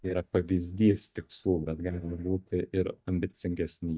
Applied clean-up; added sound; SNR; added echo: neural mask model DeepFilterNet 3.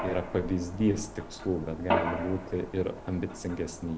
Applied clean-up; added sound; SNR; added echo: none; Mechanisms; 5 dB; none.